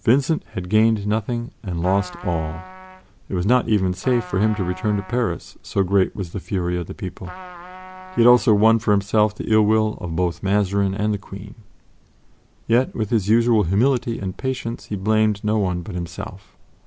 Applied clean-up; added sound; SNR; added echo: none; Trumpet; 18 dB; none.